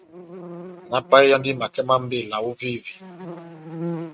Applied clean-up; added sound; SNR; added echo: neural mask model RNNoise.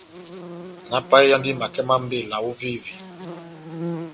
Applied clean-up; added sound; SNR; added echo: none; Buzz; 13 dB; none.